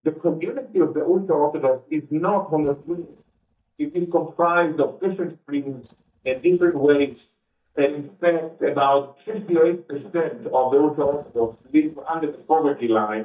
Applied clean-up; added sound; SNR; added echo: neural mask model DeepFilterNet 3.